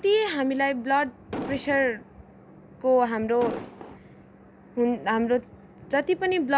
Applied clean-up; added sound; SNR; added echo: none; Explosion; 9 dB; none.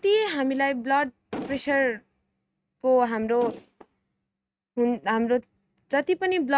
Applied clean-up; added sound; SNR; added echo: neural mask model RNNoise.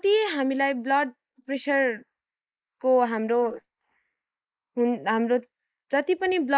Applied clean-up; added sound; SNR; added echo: neural mask model Resemble Enhance denoiser.